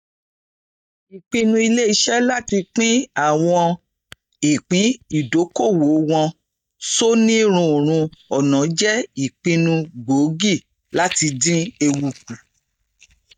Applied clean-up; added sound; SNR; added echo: neural mask model DeepFilterNet 3.